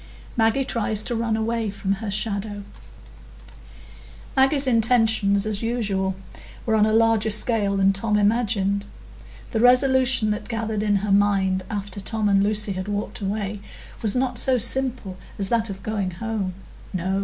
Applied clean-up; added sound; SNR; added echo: none; none; none; none.